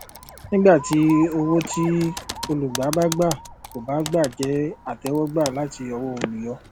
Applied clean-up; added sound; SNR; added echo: none; Typing + Alarm; 14 dB; none.